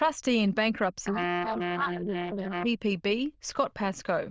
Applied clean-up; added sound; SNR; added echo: neural diffusion model UNIVERSE++.